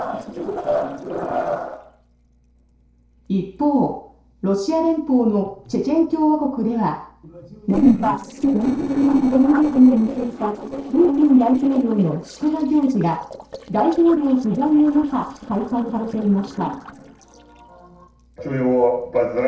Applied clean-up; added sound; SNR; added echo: neural separator model SepFormer DNS4.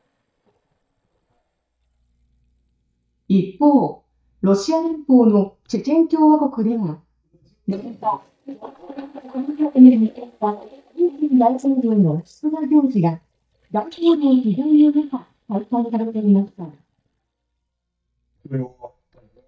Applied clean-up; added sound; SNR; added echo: neural mask model DeepFilterNet 3.